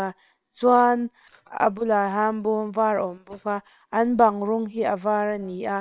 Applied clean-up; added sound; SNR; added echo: neural separator model SepFormer WHAM!.